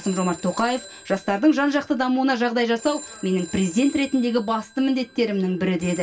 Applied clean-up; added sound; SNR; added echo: none; Telephone; 19 dB; reverberation time 0.2 s.